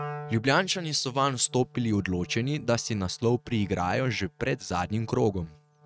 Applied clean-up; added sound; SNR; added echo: neural mask model RNNoise.